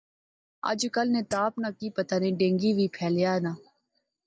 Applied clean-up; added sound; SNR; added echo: neural mask model DeepFilterNet 3.